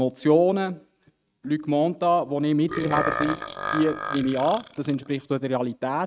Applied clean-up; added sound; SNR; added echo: neural mask model RNNoise.